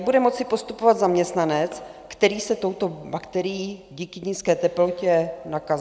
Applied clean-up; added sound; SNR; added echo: none; none; none; none.